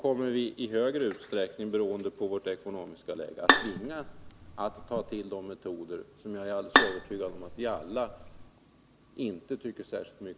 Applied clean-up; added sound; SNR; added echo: none; Bowed string instrument; -4 dB; none.